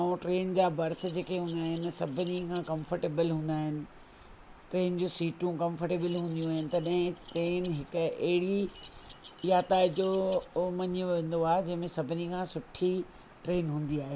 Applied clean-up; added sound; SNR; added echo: none; Keys jangling; 14 dB; none.